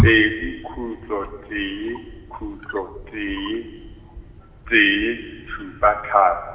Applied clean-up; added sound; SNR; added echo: none; Wild animals; 7 dB; reverberation time 3.0 s.